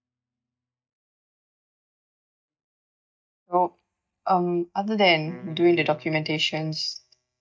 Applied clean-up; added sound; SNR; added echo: neural mask model DeepFilterNet 3.